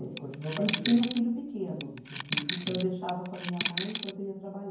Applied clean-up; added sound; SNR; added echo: none; Coin (dropping); 5 dB; reverberation time 0.9 s.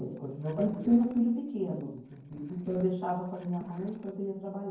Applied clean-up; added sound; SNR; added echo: neural separator model SepFormer DNS4.